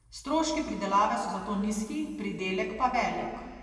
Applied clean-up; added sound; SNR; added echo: none; none; none; reverberation time 2.1 s.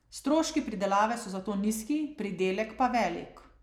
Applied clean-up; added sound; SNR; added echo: none; none; none; none.